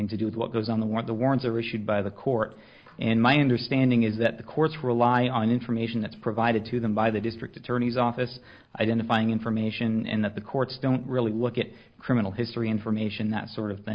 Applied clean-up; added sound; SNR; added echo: neural separator model SepFormer DNS4.